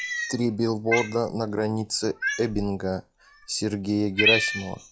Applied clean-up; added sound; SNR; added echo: classical method log-MMSE.